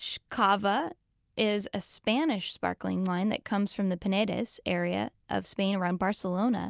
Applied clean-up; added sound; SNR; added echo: none; none; none; none.